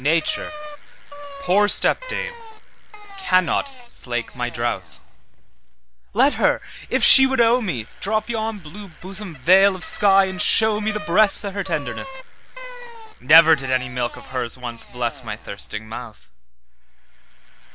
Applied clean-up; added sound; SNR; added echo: none; Bicycle; 17 dB; none.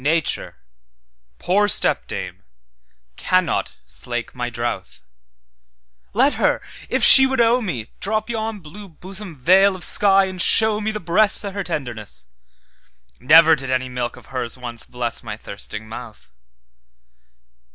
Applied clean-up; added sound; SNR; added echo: none; none; none; none.